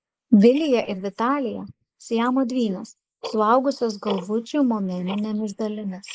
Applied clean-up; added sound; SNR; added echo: neural mask model Resemble Enhance denoiser.